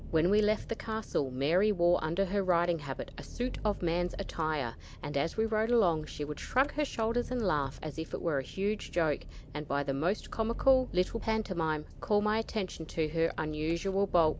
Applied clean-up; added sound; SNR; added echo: none; Engine; 12 dB; none.